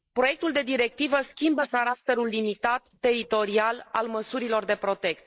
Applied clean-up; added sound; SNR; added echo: neural mask model Resemble Enhance denoiser.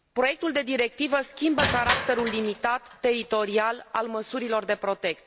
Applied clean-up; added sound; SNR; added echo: none; Crushing; 7 dB; none.